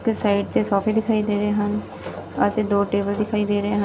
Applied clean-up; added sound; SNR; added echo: none; none; none; none.